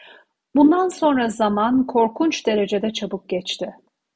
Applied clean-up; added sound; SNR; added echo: none; none; none; none.